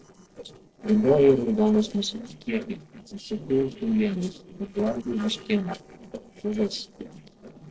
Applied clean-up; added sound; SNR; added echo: neural separator model SepFormer DNS4.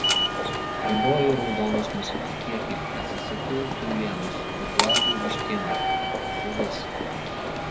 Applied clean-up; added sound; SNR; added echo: none; Walk, footsteps / Subway, metro, underground; -4 dB; none.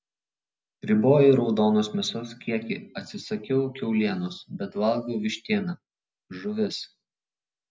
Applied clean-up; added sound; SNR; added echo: none; none; none; none.